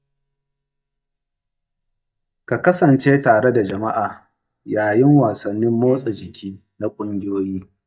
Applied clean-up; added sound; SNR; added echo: neural mask model DeepFilterNet 3.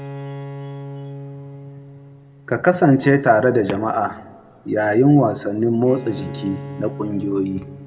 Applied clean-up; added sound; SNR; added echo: none; Bowed string instrument; 15 dB; reverberation time 1.3 s.